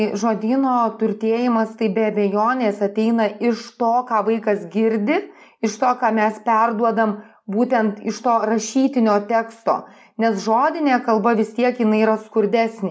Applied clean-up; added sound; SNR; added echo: none; none; none; none.